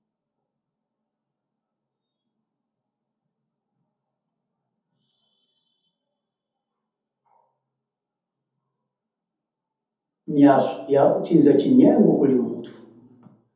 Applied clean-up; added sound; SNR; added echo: none; none; none; reverberation time 0.6 s.